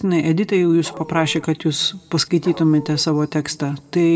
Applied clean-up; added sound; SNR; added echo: none; Dog; 17 dB; reverberation time 1.2 s.